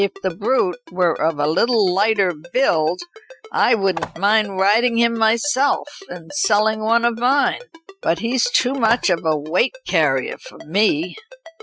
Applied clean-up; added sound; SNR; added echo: classical method Wiener filter.